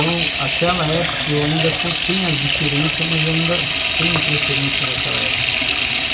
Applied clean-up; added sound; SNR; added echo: none; Sink (filling or washing) / Water tap, faucet; -3 dB; reverberation time 2.0 s.